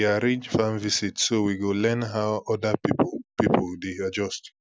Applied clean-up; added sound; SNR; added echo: none; none; none; none.